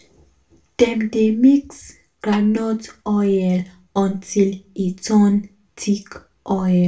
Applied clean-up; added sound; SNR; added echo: none; Snare drum; 19 dB; reverberation time 0.2 s.